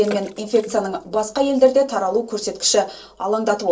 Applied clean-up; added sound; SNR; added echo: neural separator model SepFormer DNS4.